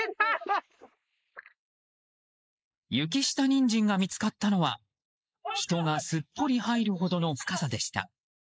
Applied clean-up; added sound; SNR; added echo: neural mask model Resemble Enhance denoiser.